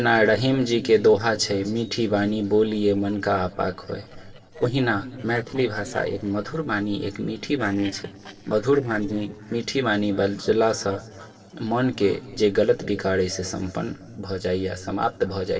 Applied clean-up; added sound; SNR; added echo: neural separator model SepFormer DNS4.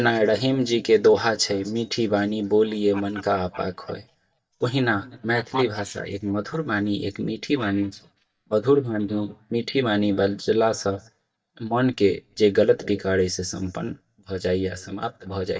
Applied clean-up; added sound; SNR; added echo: neural mask model DeepFilterNet 3.